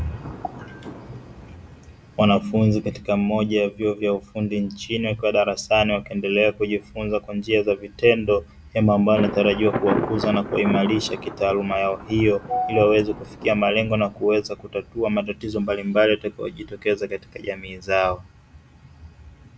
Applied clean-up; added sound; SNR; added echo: none; Thunder; 13 dB; none.